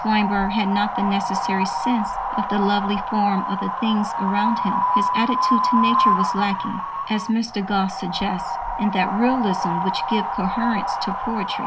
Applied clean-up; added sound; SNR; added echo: none; Wind; 0 dB; none.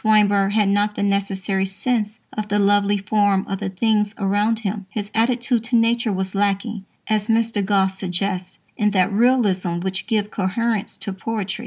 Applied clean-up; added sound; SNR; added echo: none; none; none; none.